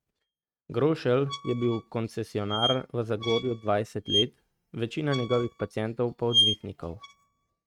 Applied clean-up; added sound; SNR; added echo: neural mask model RNNoise.